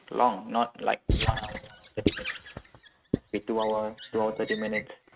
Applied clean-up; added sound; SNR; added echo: neural mask model RNNoise.